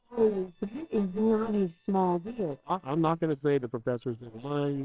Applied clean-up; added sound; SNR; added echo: neural separator model SepFormer WHAMR!.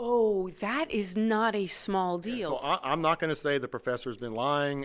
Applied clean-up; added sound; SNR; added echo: none; none; none; none.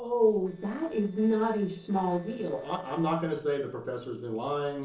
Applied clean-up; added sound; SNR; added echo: neural separator model SepFormer DNS4.